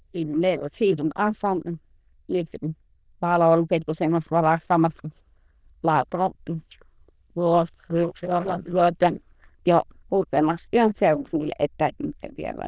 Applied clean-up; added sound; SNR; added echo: neural diffusion model UNIVERSE++.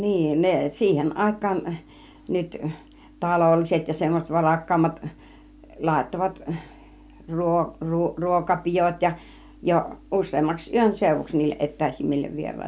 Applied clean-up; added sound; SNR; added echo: none; none; none; none.